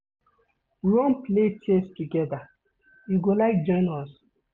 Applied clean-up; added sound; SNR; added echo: none; none; none; none.